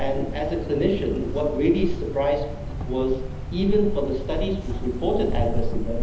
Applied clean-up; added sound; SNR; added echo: none; Cricket; 2 dB; reverberation time 0.9 s.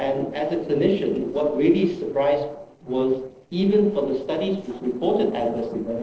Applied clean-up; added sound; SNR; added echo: neural separator model SepFormer DNS4.